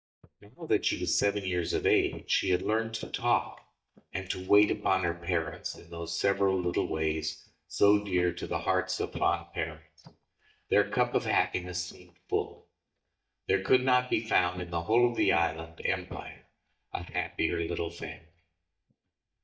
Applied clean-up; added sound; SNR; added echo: neural mask model DeepFilterNet 3.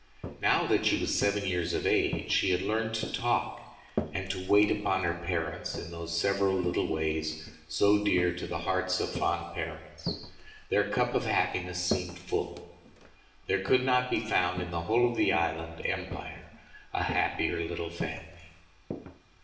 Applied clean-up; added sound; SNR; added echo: none; Walk, footsteps; 13 dB; reverberation time 1.1 s.